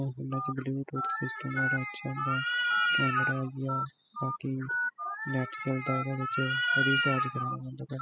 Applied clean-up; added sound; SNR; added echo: classical method spectral subtraction.